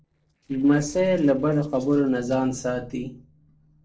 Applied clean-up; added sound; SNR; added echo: neural separator model SepFormer DNS4.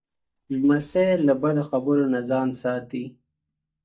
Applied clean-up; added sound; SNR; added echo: neural mask model DeepFilterNet 3.